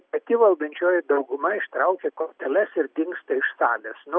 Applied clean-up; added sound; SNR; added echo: none; none; none; none.